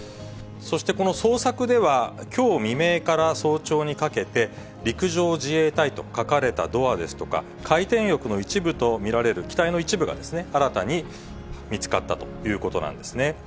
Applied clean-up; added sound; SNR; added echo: none; none; none; none.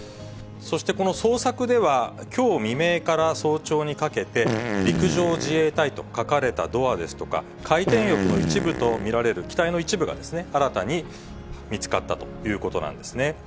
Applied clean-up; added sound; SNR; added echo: none; Fart; 2 dB; none.